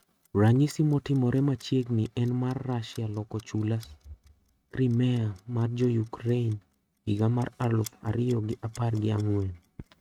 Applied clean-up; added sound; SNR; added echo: neural mask model RNNoise.